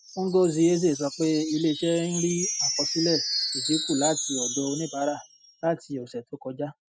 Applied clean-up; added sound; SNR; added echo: classical method spectral subtraction.